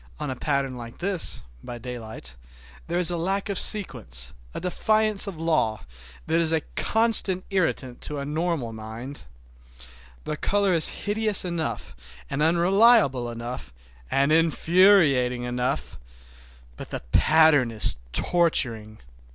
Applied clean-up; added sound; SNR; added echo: none; none; none; none.